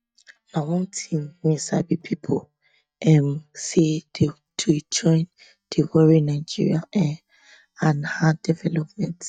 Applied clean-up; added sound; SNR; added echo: neural mask model DeepFilterNet 3.